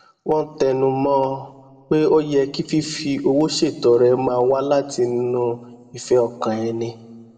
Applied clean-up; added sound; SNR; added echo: none; none; none; reverberation time 1.1 s.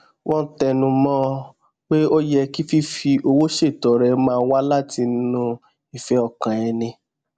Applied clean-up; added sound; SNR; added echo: none; none; none; none.